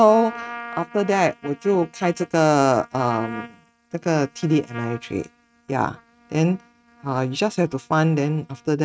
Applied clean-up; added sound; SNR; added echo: neural mask model RNNoise.